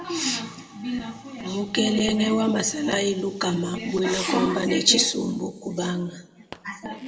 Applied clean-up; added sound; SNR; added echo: none; Fireworks; 19 dB; reverberation time 1.0 s.